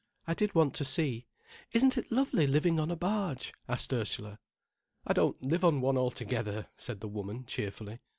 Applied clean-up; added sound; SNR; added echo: none; none; none; none.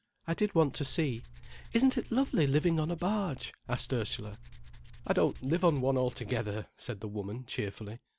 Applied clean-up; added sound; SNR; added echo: none; Tools; 16 dB; none.